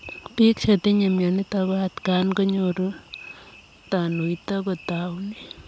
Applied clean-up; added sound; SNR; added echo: none; none; none; none.